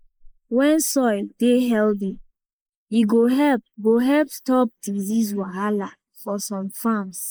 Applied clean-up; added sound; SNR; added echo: neural mask model Resemble Enhance denoiser.